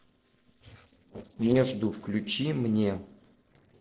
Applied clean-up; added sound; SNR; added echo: neural separator model SepFormer DNS4.